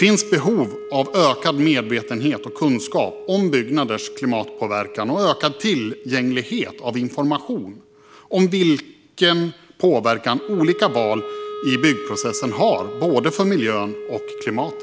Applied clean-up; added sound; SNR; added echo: none; Wind instrument, woodwind instrument; 13 dB; none.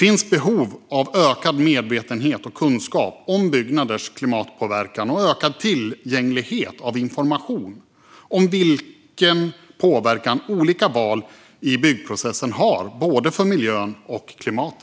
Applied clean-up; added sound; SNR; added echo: none; none; none; none.